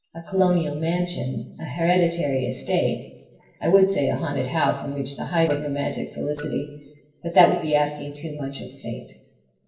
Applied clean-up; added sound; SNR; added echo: neural separator model SepFormer DNS4.